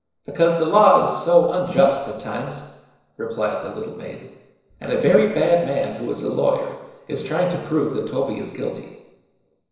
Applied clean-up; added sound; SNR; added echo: neural separator model SepFormer DNS4.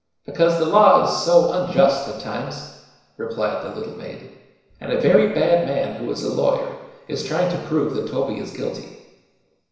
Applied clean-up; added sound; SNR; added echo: none; Gurgling / Liquid; 13 dB; reverberation time 1.0 s.